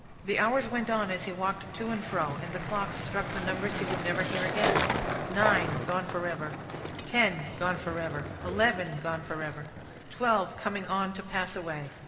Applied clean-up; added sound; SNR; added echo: none; Skateboard; 4 dB; reverberation time 2.5 s.